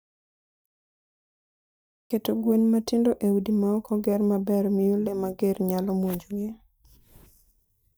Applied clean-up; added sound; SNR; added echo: neural mask model DeepFilterNet 3.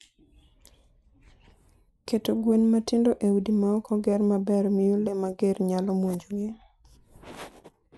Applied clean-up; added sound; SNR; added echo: neural mask model Resemble Enhance denoiser.